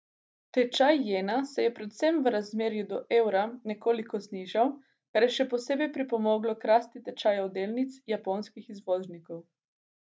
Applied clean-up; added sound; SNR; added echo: none; none; none; none.